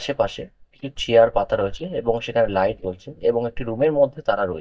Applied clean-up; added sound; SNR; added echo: neural mask model DeepFilterNet 3.